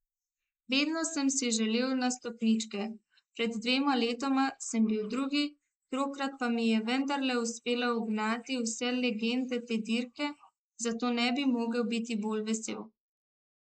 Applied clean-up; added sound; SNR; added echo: neural mask model Resemble Enhance denoiser.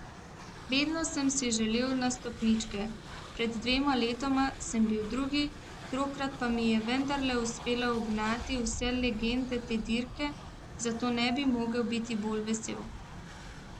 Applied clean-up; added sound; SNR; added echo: none; Train; 12 dB; none.